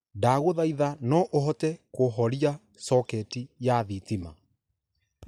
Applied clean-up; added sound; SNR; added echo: none; none; none; none.